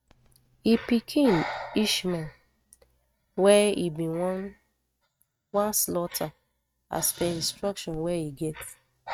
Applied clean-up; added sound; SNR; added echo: neural mask model RNNoise.